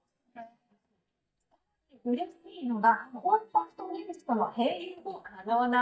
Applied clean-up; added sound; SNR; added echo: neural mask model DeepFilterNet 3.